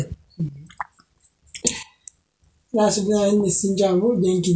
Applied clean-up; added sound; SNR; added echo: none; none; none; none.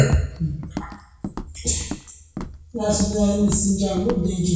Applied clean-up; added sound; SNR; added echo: none; Walk, footsteps; 13 dB; reverberation time 0.6 s.